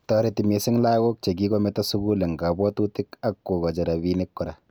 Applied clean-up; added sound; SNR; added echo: none; none; none; none.